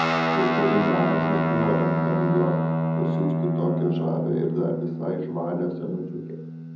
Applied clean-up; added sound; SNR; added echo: none; Guitar; -2 dB; reverberation time 0.8 s.